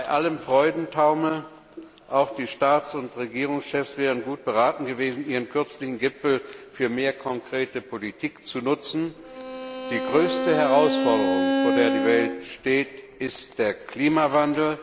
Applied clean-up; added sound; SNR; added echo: none; Bowed string instrument; 1 dB; none.